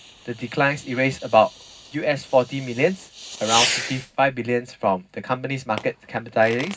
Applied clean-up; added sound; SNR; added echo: none; Fireworks; 9 dB; reverberation time 0.4 s.